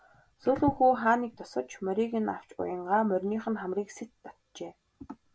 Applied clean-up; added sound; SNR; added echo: none; none; none; none.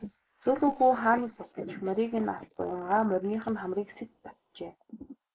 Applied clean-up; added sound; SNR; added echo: neural mask model Resemble Enhance denoiser.